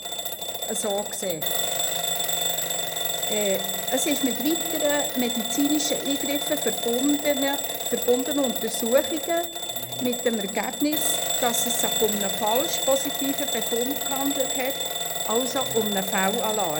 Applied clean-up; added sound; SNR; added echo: none; Alarm / Bell; 1 dB; none.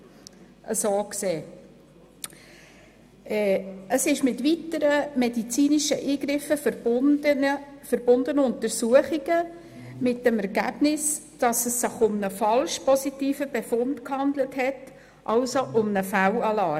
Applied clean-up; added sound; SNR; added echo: none; none; none; none.